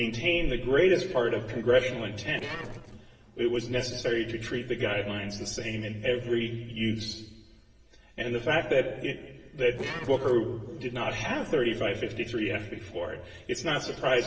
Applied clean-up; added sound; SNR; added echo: neural separator model SepFormer DNS4.